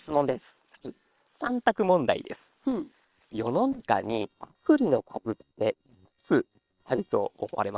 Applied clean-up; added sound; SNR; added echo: neural separator model SepFormer WHAM!.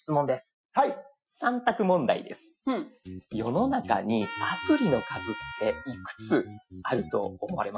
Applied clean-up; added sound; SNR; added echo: classical method Wiener filter.